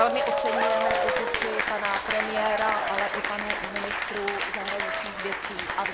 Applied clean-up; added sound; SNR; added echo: none; Applause / Cheering; -3 dB; none.